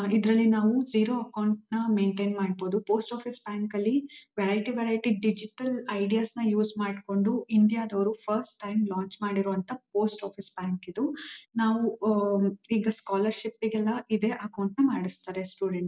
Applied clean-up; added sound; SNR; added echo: none; none; none; none.